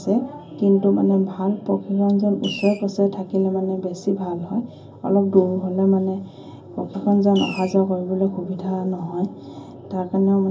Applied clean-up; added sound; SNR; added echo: none; Fireworks; 12 dB; reverberation time 0.4 s.